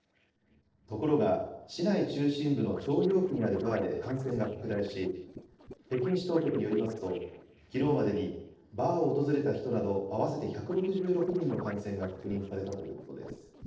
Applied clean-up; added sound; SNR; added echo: neural separator model SepFormer DNS4.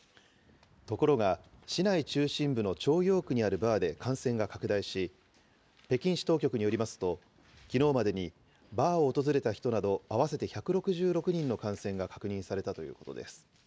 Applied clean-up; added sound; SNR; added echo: none; none; none; none.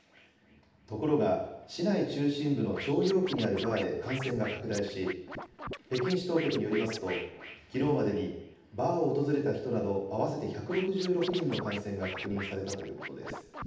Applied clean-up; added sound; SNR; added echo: none; Scratching (performance technique); 13 dB; reverberation time 0.8 s.